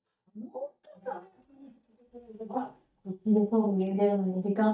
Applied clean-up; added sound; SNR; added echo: neural mask model DeepFilterNet 3.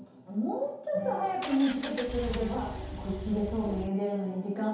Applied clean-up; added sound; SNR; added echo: none; Engine; 8 dB; reverberation time 0.8 s.